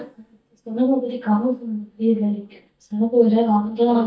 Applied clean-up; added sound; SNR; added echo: neural mask model DeepFilterNet 3.